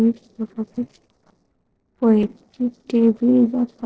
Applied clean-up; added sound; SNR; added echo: neural separator model SepFormer DNS4.